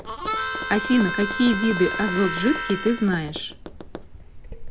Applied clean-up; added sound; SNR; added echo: none; Tap + Harmonica; 6 dB; none.